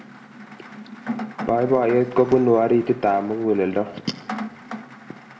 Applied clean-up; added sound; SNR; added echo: none; Rain; 13 dB; reverberation time 1.0 s.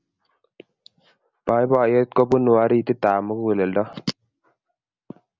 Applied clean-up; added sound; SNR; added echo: none; none; none; none.